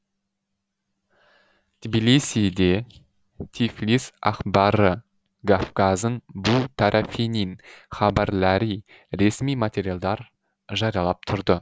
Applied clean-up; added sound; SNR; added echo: none; none; none; none.